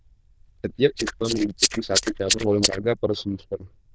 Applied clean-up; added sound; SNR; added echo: neural diffusion model UNIVERSE++.